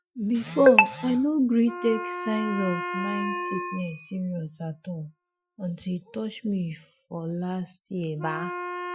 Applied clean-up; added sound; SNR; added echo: classical method Wiener filter.